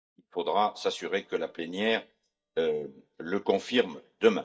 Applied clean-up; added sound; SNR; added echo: neural mask model DeepFilterNet 3.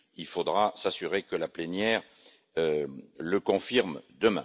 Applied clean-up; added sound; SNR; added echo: none; none; none; none.